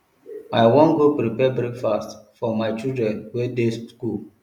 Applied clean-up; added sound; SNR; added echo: none; none; none; none.